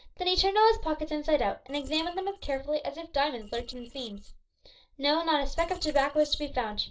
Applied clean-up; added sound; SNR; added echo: neural separator model SepFormer DNS4.